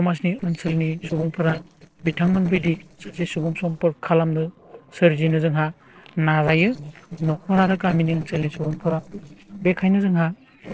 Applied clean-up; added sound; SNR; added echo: neural separator model SepFormer DNS4.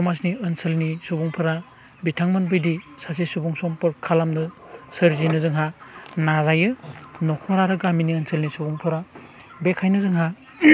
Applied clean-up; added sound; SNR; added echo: none; none; none; none.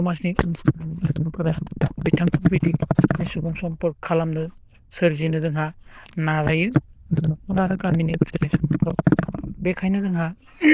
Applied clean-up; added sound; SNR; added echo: neural diffusion model UNIVERSE++.